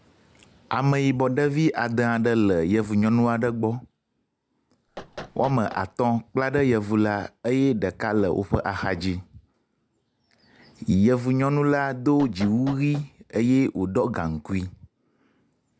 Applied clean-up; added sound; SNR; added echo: none; Knock; 17 dB; none.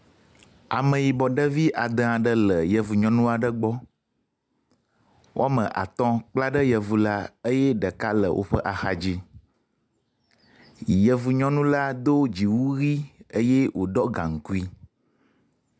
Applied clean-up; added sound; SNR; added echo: none; none; none; none.